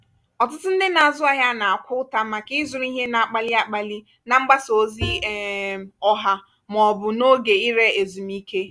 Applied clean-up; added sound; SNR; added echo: none; Bowed string instrument; 10 dB; none.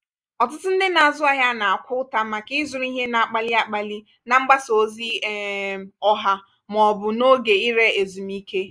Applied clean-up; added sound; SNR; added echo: neural mask model Resemble Enhance denoiser.